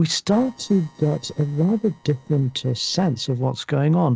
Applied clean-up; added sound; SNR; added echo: neural separator model SepFormer DNS4.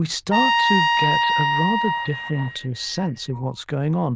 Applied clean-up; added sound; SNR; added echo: neural diffusion model UNIVERSE++.